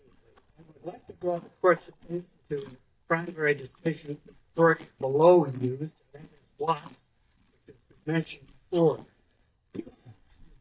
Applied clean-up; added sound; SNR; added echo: neural mask model DeepFilterNet 3.